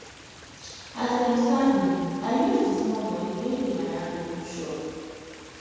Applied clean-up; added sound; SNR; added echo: none; Stream; 19 dB; reverberation time 2.1 s.